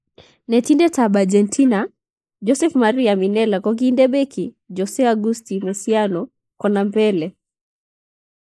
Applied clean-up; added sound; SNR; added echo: neural mask model Resemble Enhance denoiser.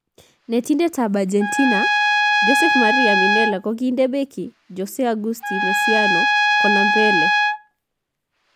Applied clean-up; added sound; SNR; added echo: none; Trumpet; -2 dB; none.